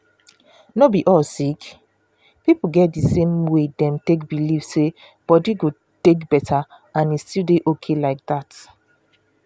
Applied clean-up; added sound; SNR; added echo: none; none; none; none.